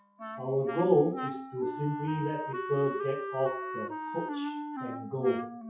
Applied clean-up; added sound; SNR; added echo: classical method WPE with log-MMSE.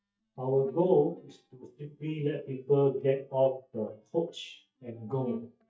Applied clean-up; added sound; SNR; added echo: neural mask model DeepFilterNet 3.